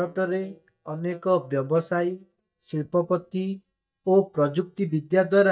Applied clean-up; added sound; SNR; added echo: neural mask model DeepFilterNet 3.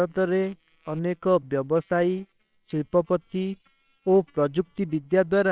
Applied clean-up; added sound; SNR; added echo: neural separator model SepFormer WHAMR!.